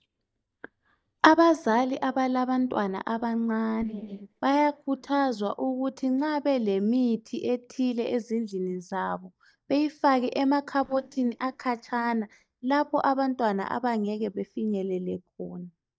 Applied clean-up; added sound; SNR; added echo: neural mask model DeepFilterNet 3.